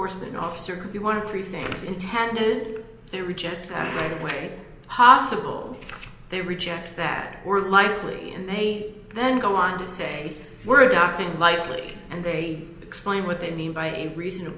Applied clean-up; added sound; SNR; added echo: none; none; none; reverberation time 0.8 s.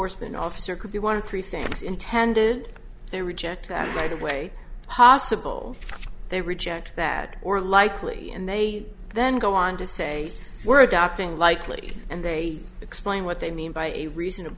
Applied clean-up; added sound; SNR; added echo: none; none; none; none.